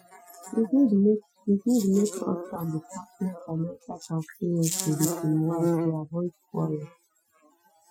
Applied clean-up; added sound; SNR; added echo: classical method Wiener filter.